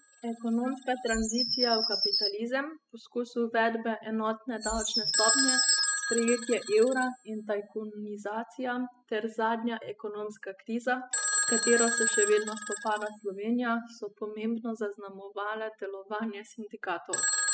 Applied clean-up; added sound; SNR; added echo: classical method spectral subtraction.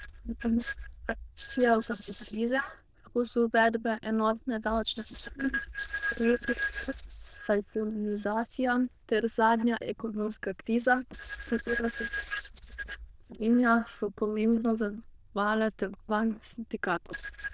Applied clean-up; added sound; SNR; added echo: neural diffusion model UNIVERSE++.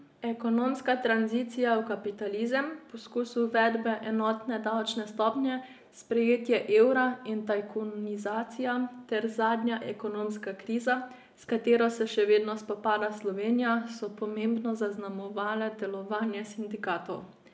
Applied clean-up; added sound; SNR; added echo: none; none; none; none.